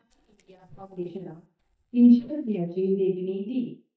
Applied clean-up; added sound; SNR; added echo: neural mask model DeepFilterNet 3.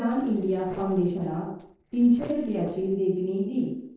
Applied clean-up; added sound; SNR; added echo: neural separator model SepFormer DNS4.